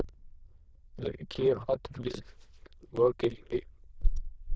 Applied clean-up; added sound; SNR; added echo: neural diffusion model UNIVERSE++.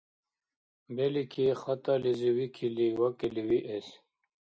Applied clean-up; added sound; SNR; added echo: none; none; none; none.